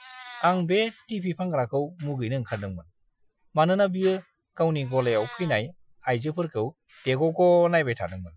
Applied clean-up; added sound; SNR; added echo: classical method Wiener filter.